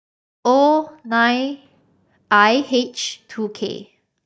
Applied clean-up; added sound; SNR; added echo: neural mask model DeepFilterNet 3.